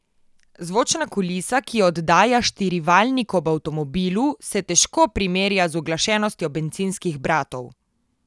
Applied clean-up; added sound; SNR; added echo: none; none; none; none.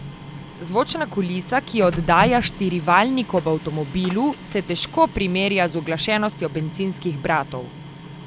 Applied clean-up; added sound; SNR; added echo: none; Printer; 13 dB; none.